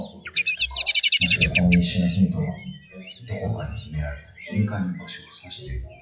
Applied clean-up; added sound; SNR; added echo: classical method WPE with log-MMSE.